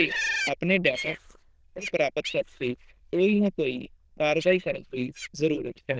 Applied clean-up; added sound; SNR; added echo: neural diffusion model UNIVERSE++.